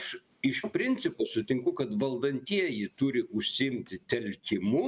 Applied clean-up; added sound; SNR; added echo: none; none; none; none.